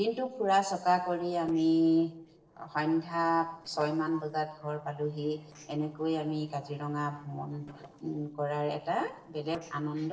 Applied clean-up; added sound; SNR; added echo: neural separator model SepFormer DNS4.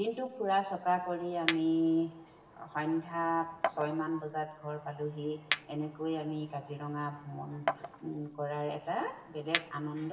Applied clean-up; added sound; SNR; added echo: none; Chink, clink; -1 dB; reverberation time 1.0 s.